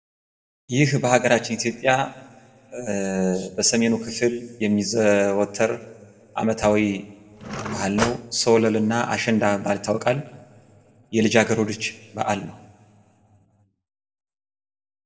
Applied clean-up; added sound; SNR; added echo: none; Cutlery, silverware / Drawer open or close; 7 dB; reverberation time 1.3 s.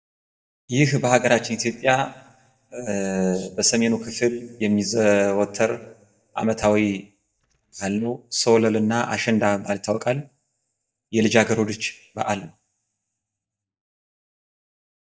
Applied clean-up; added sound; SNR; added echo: neural mask model DeepFilterNet 3.